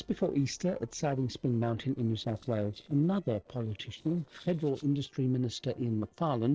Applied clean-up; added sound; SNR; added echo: neural separator model SepFormer DNS4.